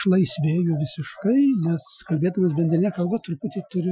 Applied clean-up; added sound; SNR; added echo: classical method Wiener filter.